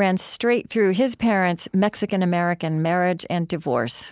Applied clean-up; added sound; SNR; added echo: none; none; none; none.